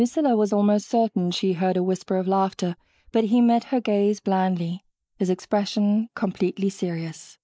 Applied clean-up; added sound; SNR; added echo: neural mask model Resemble Enhance denoiser.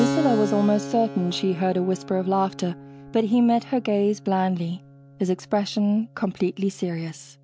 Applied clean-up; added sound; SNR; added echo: none; Keyboard (musical); 11 dB; none.